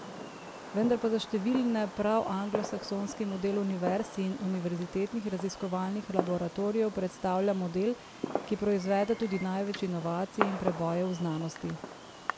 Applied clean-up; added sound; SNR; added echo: none; Fireworks; 9 dB; none.